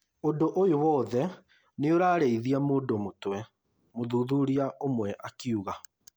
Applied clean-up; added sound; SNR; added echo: none; none; none; none.